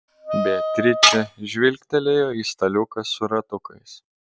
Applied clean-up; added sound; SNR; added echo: none; Wind instrument, woodwind instrument + Tools; 3 dB; none.